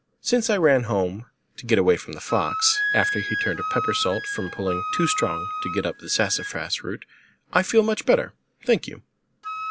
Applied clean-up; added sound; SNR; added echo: none; Wind instrument, woodwind instrument; 7 dB; none.